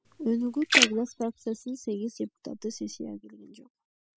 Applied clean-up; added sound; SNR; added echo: classical method spectral subtraction.